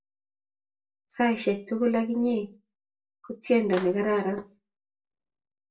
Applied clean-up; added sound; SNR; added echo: neural separator model SepFormer DNS4.